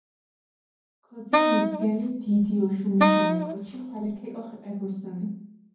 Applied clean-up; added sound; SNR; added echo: none; Wind instrument, woodwind instrument; -3 dB; reverberation time 0.9 s.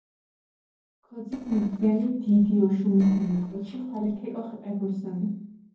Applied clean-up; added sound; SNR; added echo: neural separator model SepFormer DNS4.